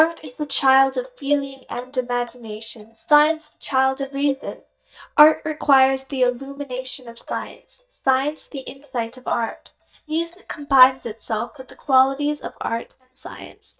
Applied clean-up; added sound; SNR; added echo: neural mask model DeepFilterNet 3.